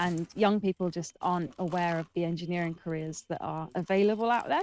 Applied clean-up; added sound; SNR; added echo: neural mask model RNNoise.